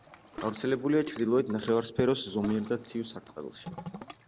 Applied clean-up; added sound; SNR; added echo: none; Ocean; 16 dB; none.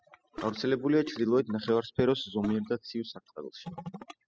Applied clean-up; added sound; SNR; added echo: classical method spectral subtraction.